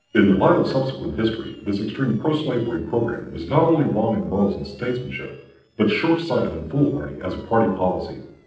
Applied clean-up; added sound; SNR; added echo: neural separator model SepFormer DNS4.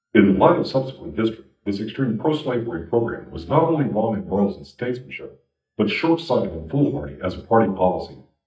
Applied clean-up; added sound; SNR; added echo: neural mask model DeepFilterNet 3.